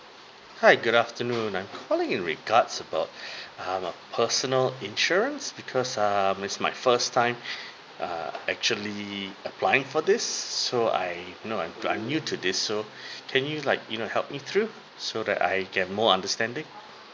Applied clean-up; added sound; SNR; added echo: none; none; none; none.